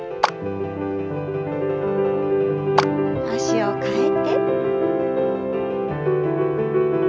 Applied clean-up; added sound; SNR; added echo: none; Piano + Clapping; 6 dB; none.